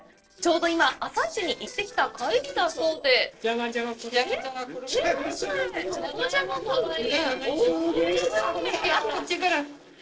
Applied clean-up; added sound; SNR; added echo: neural separator model SepFormer DNS4.